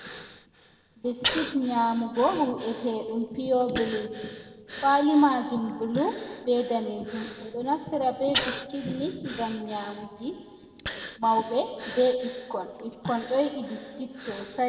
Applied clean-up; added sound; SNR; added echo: none; Breathing; 10 dB; reverberation time 1.6 s.